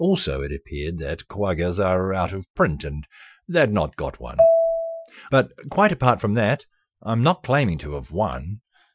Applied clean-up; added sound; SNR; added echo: classical method Wiener filter.